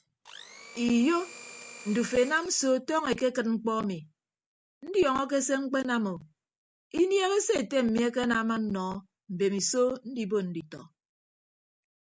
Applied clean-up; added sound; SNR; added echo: none; Domestic sounds, home sounds; 17 dB; none.